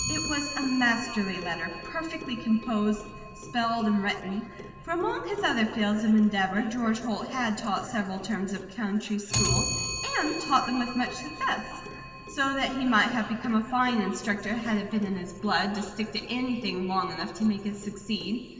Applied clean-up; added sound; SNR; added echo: none; Clock; 9 dB; reverberation time 2.0 s.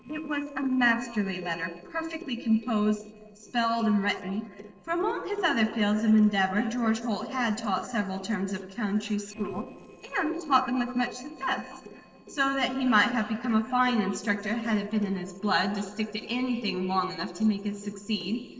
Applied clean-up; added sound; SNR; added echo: neural separator model SepFormer DNS4.